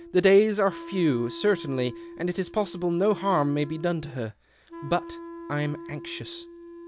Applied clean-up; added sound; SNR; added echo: none; Wind instrument, woodwind instrument; 15 dB; none.